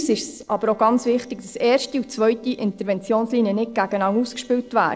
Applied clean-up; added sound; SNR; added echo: neural separator model SepFormer DNS4.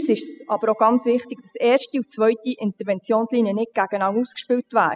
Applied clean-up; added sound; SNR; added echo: classical method spectral subtraction.